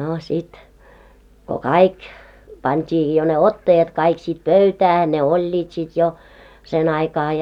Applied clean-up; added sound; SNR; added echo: none; none; none; none.